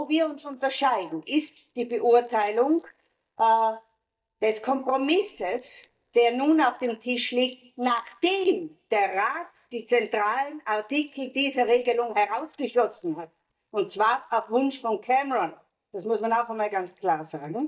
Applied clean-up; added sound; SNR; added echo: neural mask model DeepFilterNet 3.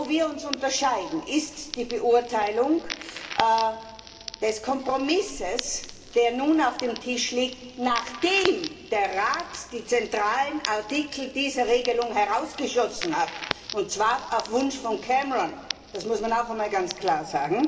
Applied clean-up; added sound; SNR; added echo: none; Crackle; 14 dB; reverberation time 2.8 s.